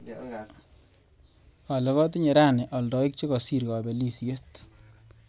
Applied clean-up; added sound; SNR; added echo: none; none; none; none.